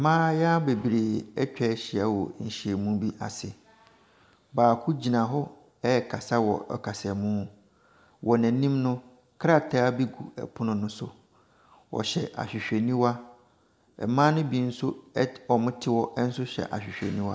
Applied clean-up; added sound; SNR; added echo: none; none; none; none.